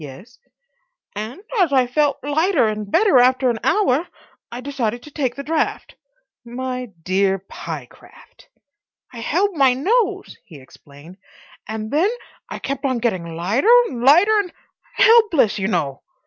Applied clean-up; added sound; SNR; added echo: none; none; none; none.